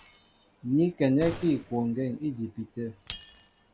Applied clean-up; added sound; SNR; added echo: none; Shatter + Gunshot, gunfire; 15 dB; none.